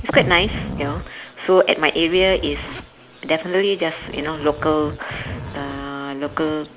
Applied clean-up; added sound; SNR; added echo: none; Zipper (clothing); 12 dB; none.